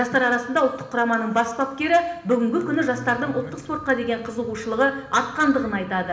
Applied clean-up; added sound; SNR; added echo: none; none; none; reverberation time 1.0 s.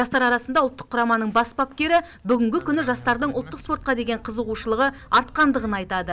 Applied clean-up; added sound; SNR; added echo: none; none; none; none.